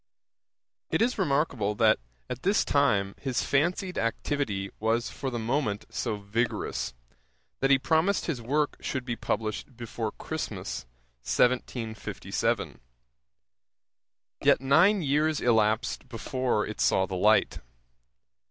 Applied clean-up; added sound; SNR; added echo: none; none; none; none.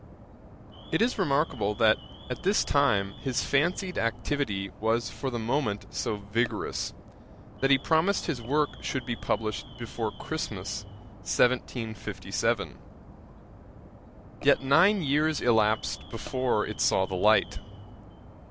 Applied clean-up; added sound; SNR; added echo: none; Alarm; 17 dB; none.